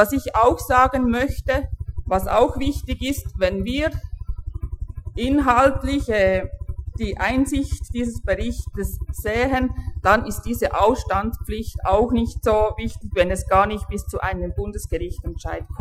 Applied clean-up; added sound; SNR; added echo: classical method Wiener filter.